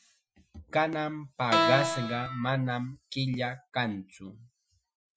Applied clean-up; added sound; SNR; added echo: classical method Wiener filter.